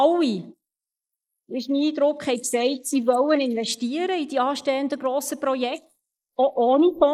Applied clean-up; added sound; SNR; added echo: neural mask model Resemble Enhance denoiser.